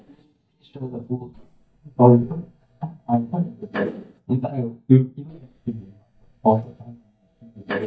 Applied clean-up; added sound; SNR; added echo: neural mask model DeepFilterNet 3.